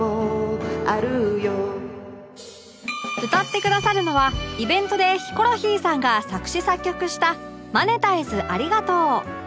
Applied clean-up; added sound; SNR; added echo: none; none; none; none.